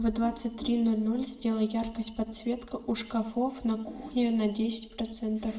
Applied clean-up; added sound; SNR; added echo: none; none; none; reverberation time 0.7 s.